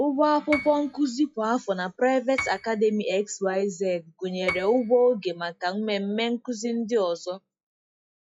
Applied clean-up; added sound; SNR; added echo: classical method log-MMSE.